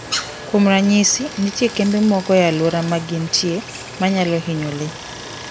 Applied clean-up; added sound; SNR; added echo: none; Stream; 13 dB; none.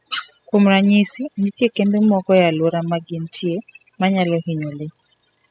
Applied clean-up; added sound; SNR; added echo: classical method spectral subtraction.